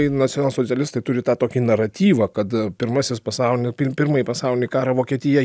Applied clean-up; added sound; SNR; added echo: none; none; none; none.